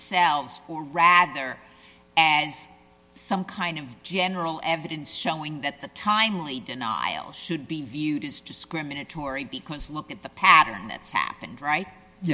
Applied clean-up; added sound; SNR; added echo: none; none; none; none.